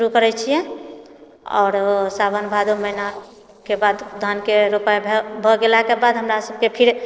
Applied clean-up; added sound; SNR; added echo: neural separator model SepFormer DNS4.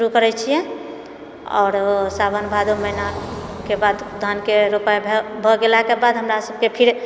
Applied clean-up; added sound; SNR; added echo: none; Car passing by; 18 dB; none.